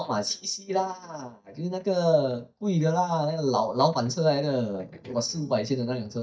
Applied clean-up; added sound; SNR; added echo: neural mask model DeepFilterNet 3.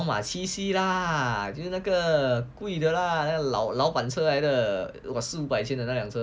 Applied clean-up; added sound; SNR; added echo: none; none; none; none.